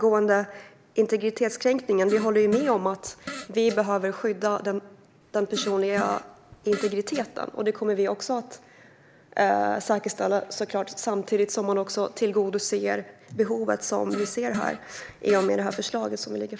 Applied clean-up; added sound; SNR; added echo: none; Fart; 13 dB; none.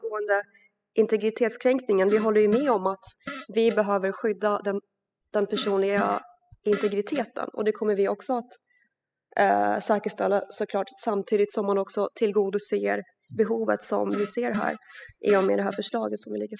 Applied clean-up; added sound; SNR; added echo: classical method spectral subtraction.